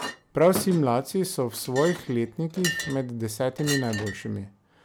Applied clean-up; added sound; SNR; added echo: none; Chink, clink; 10 dB; none.